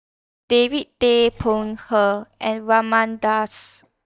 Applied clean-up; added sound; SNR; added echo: neural mask model DeepFilterNet 3.